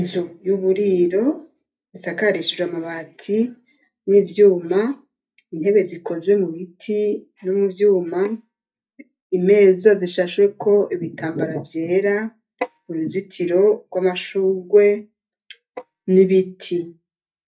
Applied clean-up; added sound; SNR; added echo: neural mask model DeepFilterNet 3.